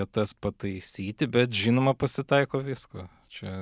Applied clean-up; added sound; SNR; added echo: none; none; none; none.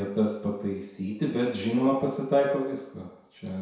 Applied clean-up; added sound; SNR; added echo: none; none; none; reverberation time 0.7 s.